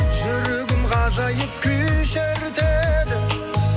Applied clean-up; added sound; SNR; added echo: none; none; none; none.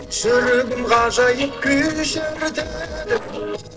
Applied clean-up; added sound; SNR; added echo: neural separator model SepFormer DNS4.